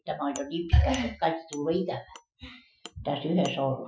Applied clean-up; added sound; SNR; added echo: classical method Wiener filter.